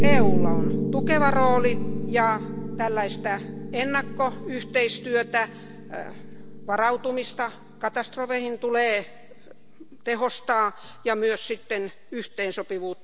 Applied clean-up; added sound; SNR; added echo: none; Piano; -1 dB; none.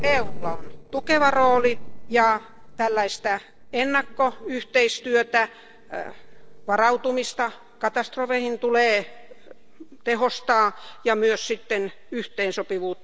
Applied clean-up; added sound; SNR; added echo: neural separator model SepFormer DNS4.